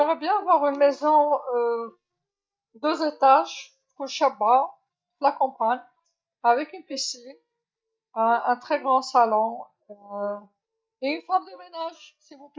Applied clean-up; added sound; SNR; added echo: neural mask model DeepFilterNet 3.